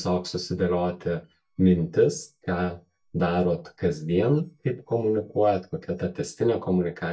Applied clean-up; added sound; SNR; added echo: neural mask model DeepFilterNet 3.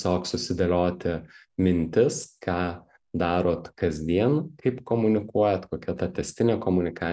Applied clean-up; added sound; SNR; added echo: none; none; none; none.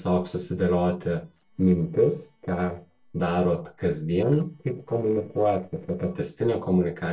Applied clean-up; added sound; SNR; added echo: neural separator model SepFormer DNS4.